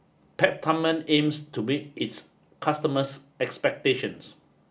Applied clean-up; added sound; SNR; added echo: none; none; none; none.